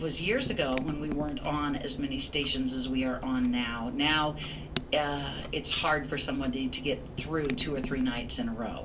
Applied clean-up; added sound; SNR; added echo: none; Clock; 10 dB; reverberation time 0.2 s.